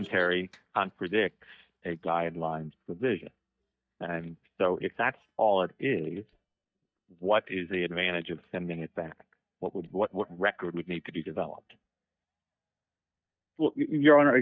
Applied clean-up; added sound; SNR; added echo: neural mask model DeepFilterNet 3.